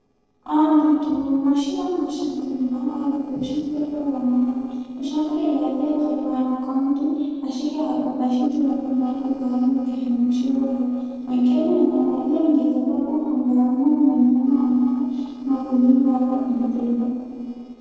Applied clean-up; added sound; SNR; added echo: neural separator model SepFormer DNS4.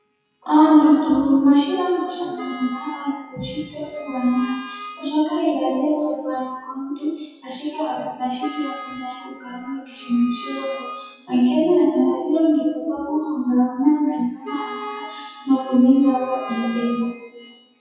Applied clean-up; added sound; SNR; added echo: classical method WPE with log-MMSE.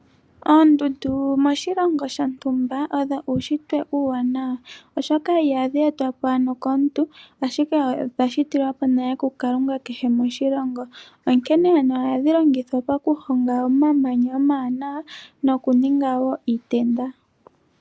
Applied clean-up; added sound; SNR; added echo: none; none; none; none.